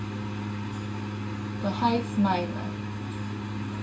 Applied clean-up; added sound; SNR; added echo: none; none; none; reverberation time 0.2 s.